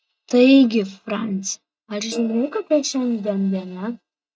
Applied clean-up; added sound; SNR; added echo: neural mask model RNNoise.